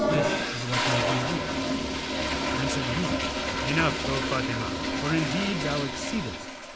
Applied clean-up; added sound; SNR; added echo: none; Toilet flush; -3 dB; none.